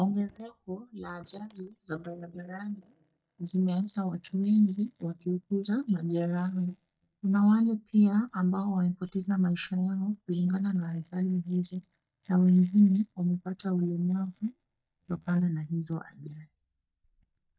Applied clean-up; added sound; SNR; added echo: neural mask model DeepFilterNet 3.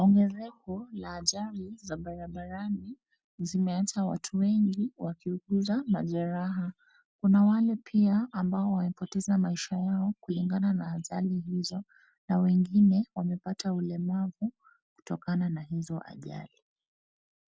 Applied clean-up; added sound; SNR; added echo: none; none; none; none.